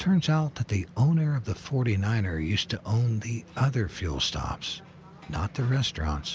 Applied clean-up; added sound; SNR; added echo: none; none; none; none.